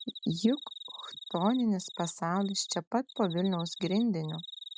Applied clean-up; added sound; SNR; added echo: none; Cricket; 15 dB; none.